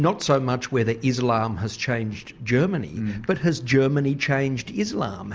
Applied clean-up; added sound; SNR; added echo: none; none; none; none.